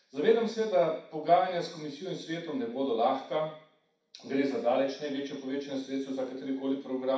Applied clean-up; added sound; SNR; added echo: none; none; none; reverberation time 0.6 s.